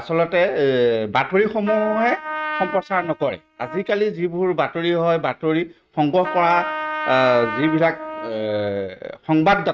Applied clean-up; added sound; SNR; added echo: neural mask model RNNoise.